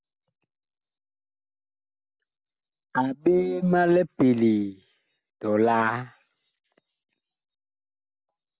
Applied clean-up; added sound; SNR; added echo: none; none; none; none.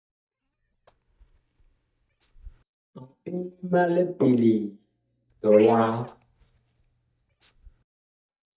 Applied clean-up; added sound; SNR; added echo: neural mask model DeepFilterNet 3.